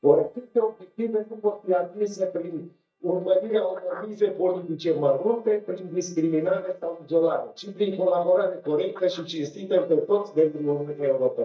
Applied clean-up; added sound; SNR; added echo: neural mask model DeepFilterNet 3.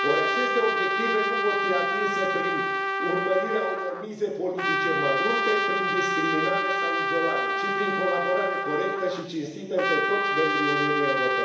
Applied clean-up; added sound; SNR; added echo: none; Trumpet; -2 dB; reverberation time 1.0 s.